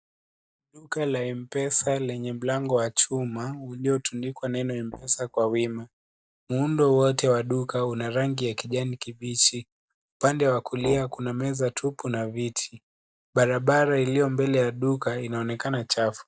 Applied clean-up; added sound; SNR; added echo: neural mask model DeepFilterNet 3.